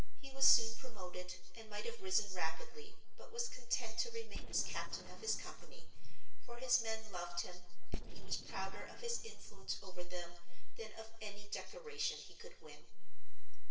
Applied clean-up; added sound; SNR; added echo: neural separator model SepFormer DNS4.